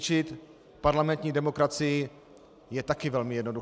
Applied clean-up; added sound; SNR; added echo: none; none; none; none.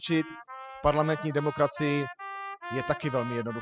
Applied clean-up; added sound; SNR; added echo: classical method spectral subtraction.